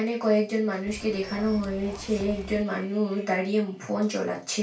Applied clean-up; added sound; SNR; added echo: none; Zipper (clothing) / Telephone; 14 dB; reverberation time 0.2 s.